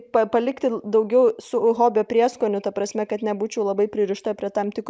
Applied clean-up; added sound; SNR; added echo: none; none; none; none.